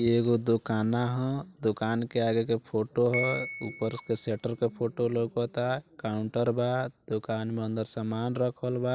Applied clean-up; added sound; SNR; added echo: none; Piano; 16 dB; none.